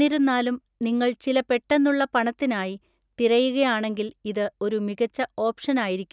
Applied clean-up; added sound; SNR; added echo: none; none; none; none.